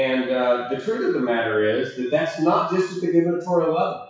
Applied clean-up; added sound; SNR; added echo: classical method WPE with log-MMSE.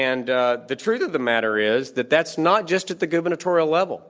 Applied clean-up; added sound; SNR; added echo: none; none; none; none.